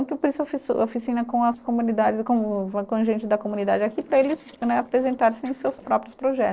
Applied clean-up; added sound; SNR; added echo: neural separator model SepFormer DNS4.